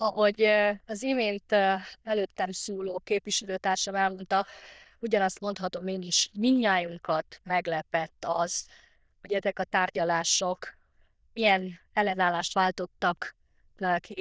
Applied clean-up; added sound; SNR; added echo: neural diffusion model UNIVERSE++.